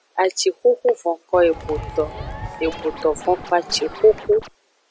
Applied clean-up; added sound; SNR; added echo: none; Scratching (performance technique) + Crowd; 13 dB; none.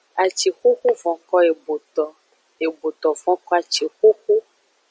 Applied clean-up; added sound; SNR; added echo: none; none; none; none.